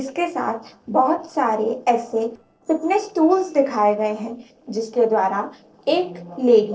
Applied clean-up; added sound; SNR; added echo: neural separator model SepFormer DNS4.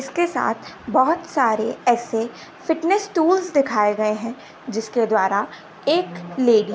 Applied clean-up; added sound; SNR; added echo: none; none; none; none.